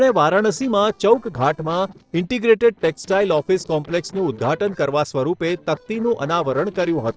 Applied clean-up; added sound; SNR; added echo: neural separator model SepFormer DNS4.